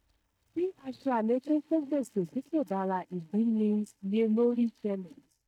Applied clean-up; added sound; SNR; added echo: neural mask model DeepFilterNet 3.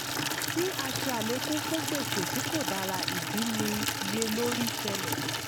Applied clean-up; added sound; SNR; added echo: none; Water tap, faucet / Liquid; -2 dB; none.